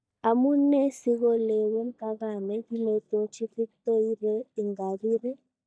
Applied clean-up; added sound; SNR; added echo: neural mask model DeepFilterNet 3.